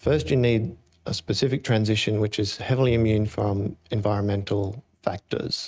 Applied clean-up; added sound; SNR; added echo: neural mask model RNNoise.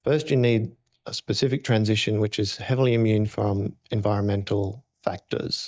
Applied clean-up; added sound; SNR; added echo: neural mask model DeepFilterNet 3.